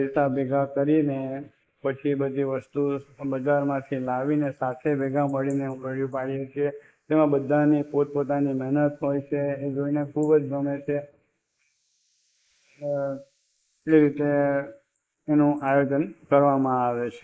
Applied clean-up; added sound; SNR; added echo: neural mask model Resemble Enhance denoiser.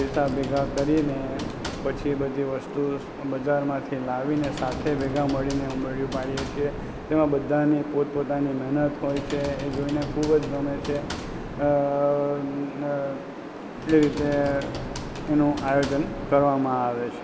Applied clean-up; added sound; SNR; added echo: none; Typing; 12 dB; none.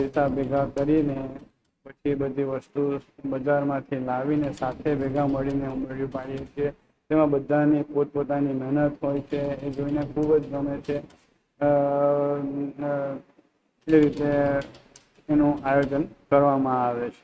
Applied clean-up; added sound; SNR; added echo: neural mask model RNNoise.